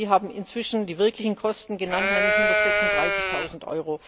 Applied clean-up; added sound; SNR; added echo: none; Livestock, farm animals, working animals; -5 dB; none.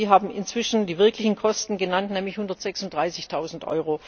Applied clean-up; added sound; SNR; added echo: none; none; none; none.